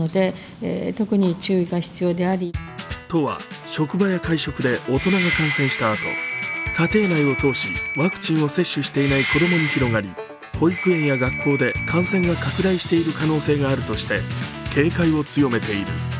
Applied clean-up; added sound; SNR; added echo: none; none; none; none.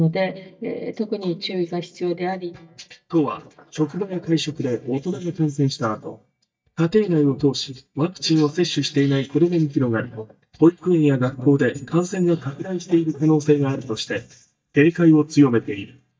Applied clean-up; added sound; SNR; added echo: neural mask model DeepFilterNet 3.